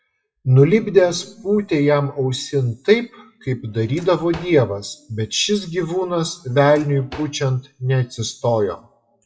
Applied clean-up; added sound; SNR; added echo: classical method WPE with log-MMSE.